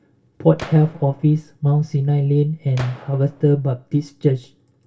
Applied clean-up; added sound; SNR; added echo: none; Gunshot, gunfire; 20 dB; reverberation time 0.1 s.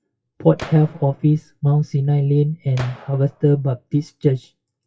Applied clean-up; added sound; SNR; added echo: classical method WPE with log-MMSE.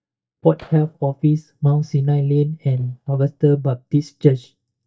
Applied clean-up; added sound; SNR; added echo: neural mask model DeepFilterNet 3.